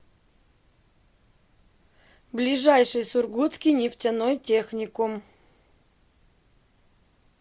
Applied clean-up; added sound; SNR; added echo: none; none; none; none.